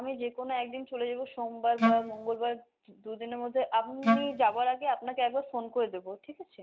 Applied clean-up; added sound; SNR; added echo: none; Wind instrument, woodwind instrument; -3 dB; none.